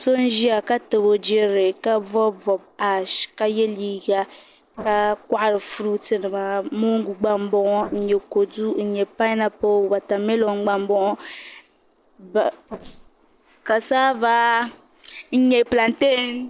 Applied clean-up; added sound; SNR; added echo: neural separator model SepFormer DNS4.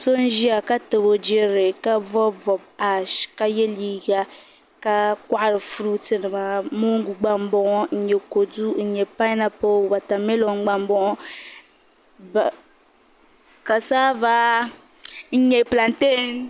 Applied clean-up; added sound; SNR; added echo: none; none; none; none.